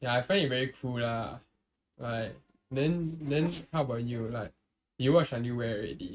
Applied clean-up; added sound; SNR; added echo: neural mask model RNNoise.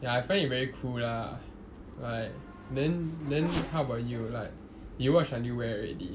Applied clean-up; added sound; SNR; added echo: none; Race car, auto racing / Accelerating, revving, vroom; 15 dB; none.